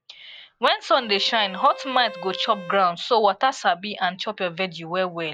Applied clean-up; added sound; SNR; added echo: none; Bowed string instrument; 18 dB; none.